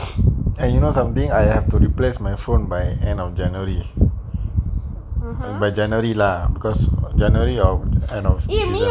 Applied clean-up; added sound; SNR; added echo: none; none; none; none.